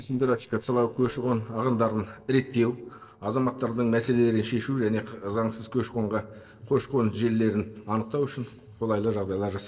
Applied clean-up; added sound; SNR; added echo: neural separator model SepFormer DNS4.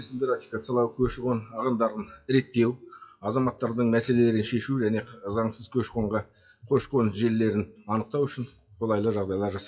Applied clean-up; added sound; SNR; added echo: classical method WPE with log-MMSE.